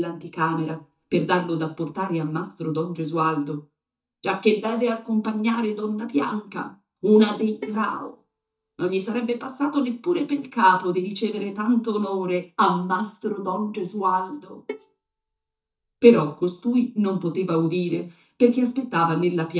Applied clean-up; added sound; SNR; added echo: neural mask model DeepFilterNet 3.